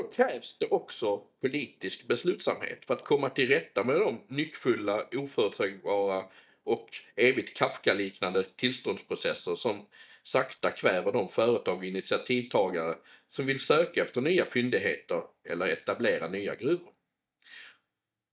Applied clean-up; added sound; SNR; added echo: neural mask model DeepFilterNet 3.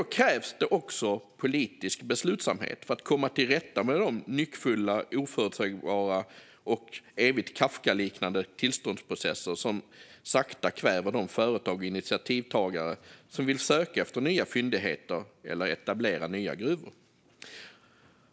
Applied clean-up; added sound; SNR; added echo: none; none; none; none.